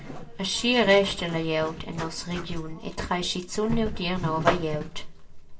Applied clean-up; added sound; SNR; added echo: none; Zipper (clothing); 6 dB; reverberation time 0.2 s.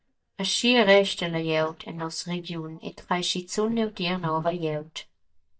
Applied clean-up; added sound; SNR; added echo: neural mask model DeepFilterNet 3.